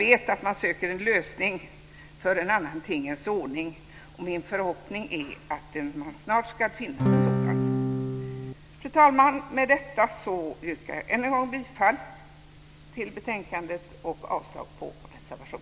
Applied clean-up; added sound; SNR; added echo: none; Acoustic guitar / Strum; -3 dB; none.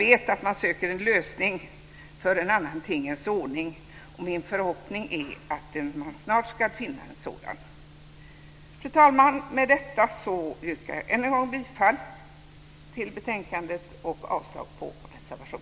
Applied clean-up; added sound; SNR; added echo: none; none; none; none.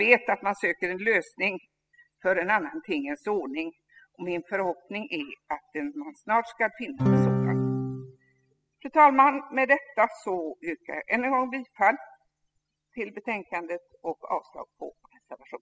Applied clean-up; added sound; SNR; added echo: classical method spectral subtraction.